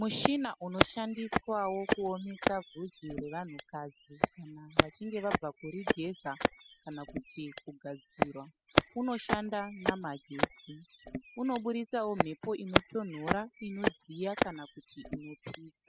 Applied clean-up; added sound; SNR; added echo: classical method spectral subtraction.